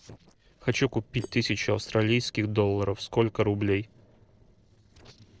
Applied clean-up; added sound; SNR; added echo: neural separator model SepFormer DNS4.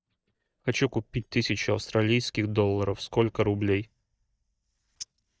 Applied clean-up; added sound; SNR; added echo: neural mask model DeepFilterNet 3.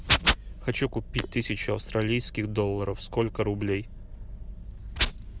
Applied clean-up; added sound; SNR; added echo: none; Shatter; 13 dB; none.